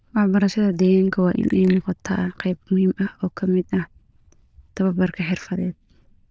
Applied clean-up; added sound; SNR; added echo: neural diffusion model UNIVERSE++.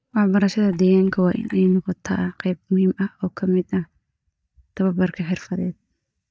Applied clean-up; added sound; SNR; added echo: neural mask model DeepFilterNet 3.